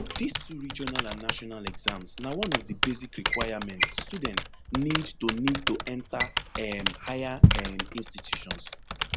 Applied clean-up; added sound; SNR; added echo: none; Typing + Drawer open or close; -4 dB; none.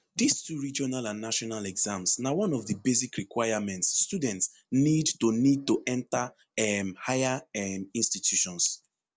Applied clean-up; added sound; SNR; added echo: none; none; none; none.